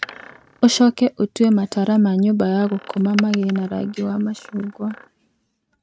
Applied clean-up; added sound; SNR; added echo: neural mask model RNNoise.